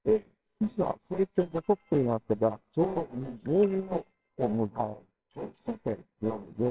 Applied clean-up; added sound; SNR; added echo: neural separator model SepFormer WHAMR!.